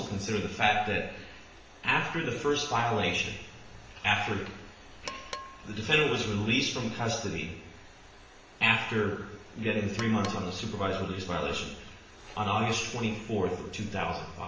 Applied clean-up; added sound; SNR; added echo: none; Percussion; 15 dB; reverberation time 0.9 s.